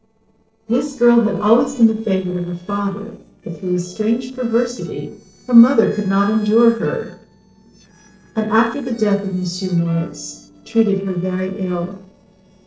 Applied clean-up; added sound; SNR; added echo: neural separator model SepFormer DNS4.